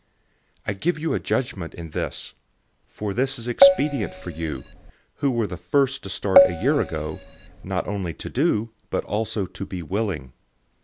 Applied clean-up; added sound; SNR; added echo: none; Keyboard (musical); -4 dB; none.